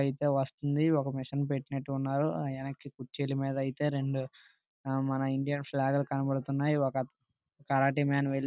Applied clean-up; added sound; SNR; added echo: none; none; none; none.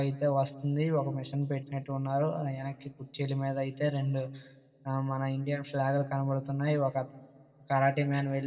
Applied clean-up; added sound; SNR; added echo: none; none; none; reverberation time 2.0 s.